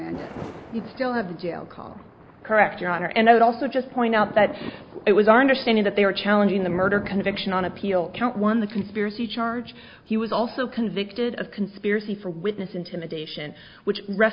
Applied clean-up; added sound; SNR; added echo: none; Thunder; 19 dB; none.